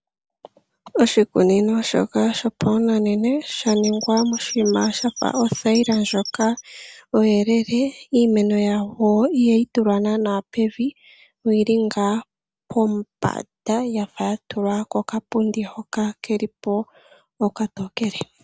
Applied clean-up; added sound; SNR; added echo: none; Squeak / Chirp, tweet; 12 dB; none.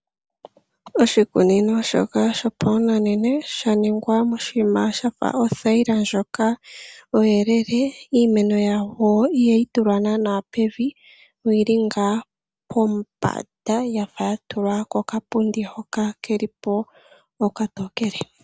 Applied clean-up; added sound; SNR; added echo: none; none; none; none.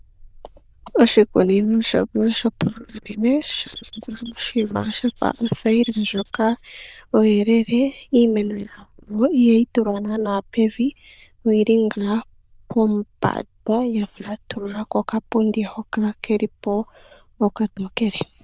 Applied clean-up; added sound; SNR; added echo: neural diffusion model UNIVERSE++.